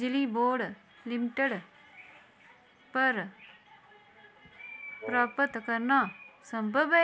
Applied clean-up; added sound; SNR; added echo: none; Wind instrument, woodwind instrument; 12 dB; none.